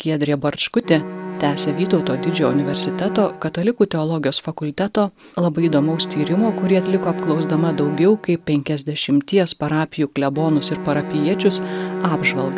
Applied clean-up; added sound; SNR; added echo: none; Bowed string instrument; 8 dB; none.